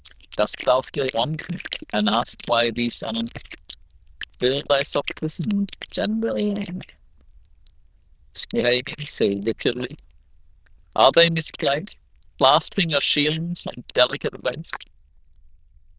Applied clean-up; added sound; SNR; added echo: neural diffusion model UNIVERSE++.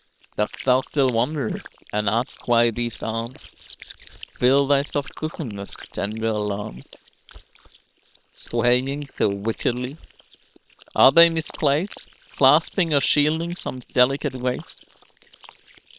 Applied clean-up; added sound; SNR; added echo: neural separator model SepFormer WHAM!.